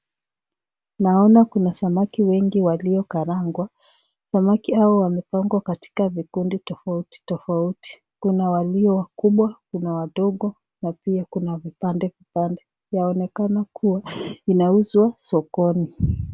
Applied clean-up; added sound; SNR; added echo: none; none; none; none.